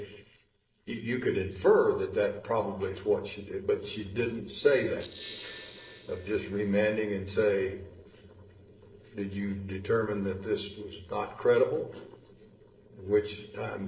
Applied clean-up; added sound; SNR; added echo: neural separator model SepFormer DNS4.